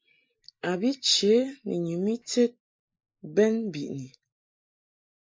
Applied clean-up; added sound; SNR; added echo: neural mask model Resemble Enhance denoiser.